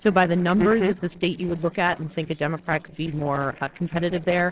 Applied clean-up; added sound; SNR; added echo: neural separator model SepFormer DNS4.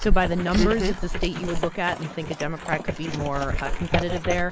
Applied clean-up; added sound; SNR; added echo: neural mask model Resemble Enhance denoiser.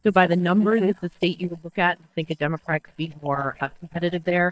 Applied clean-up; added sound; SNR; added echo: neural mask model DeepFilterNet 3.